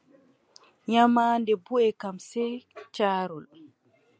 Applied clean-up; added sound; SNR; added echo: none; none; none; none.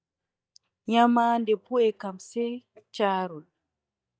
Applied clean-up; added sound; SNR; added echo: neural mask model DeepFilterNet 3.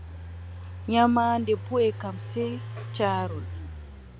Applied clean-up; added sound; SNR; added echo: none; Engine; 9 dB; none.